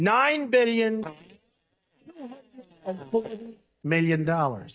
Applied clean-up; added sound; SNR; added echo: neural mask model DeepFilterNet 3.